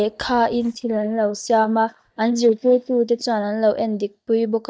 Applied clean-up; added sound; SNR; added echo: neural mask model DeepFilterNet 3.